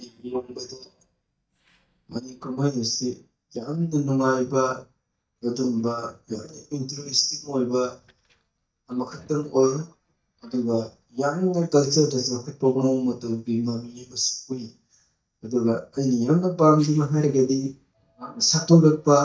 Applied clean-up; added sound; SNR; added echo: neural mask model DeepFilterNet 3.